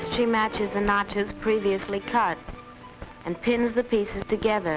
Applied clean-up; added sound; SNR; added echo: none; none; none; none.